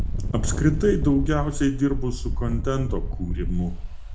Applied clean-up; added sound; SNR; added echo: none; Engine; 1 dB; reverberation time 0.3 s.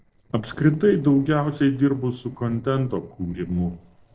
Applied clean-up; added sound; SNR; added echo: neural separator model SepFormer DNS4.